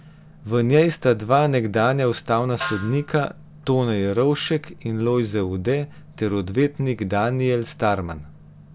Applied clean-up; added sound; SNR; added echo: none; Snare drum; 14 dB; none.